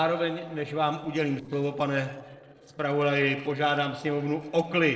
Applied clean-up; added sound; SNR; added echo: neural separator model SepFormer DNS4.